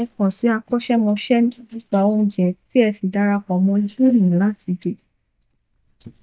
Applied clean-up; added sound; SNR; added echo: neural mask model DeepFilterNet 3.